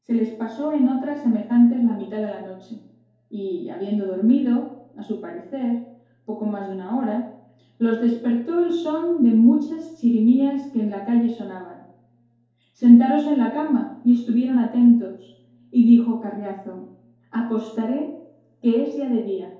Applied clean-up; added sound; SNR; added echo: none; none; none; reverberation time 2.4 s.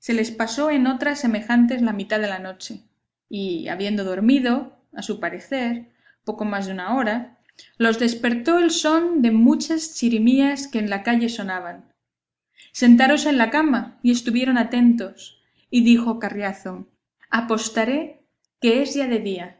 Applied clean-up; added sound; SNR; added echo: none; none; none; none.